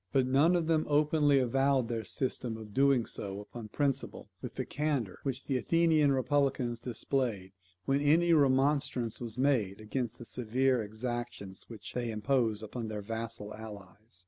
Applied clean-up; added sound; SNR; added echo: none; none; none; none.